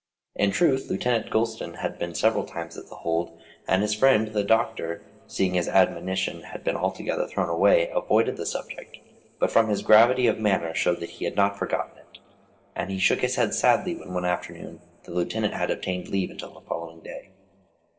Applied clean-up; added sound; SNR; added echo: none; none; none; reverberation time 2.3 s.